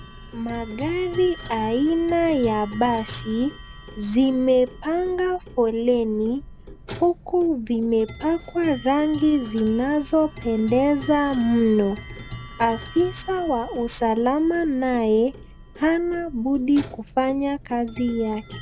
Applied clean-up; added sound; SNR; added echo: none; Clock; 15 dB; none.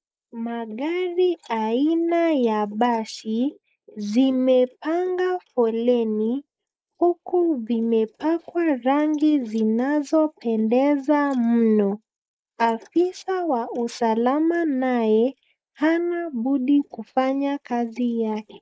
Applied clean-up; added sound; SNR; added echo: neural mask model Resemble Enhance denoiser.